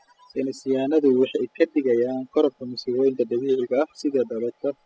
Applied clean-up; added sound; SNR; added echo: classical method spectral subtraction.